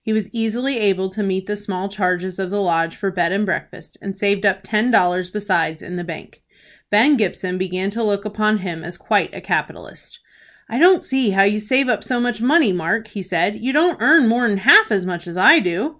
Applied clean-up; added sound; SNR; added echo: none; none; none; none.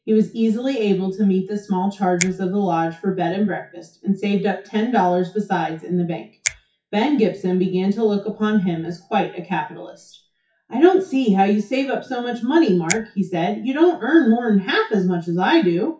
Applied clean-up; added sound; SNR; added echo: classical method WPE with log-MMSE.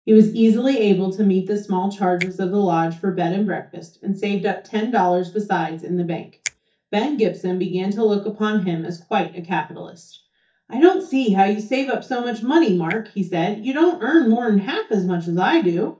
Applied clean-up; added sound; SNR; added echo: neural mask model DeepFilterNet 3.